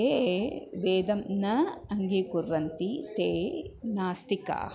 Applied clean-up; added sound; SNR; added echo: none; none; none; none.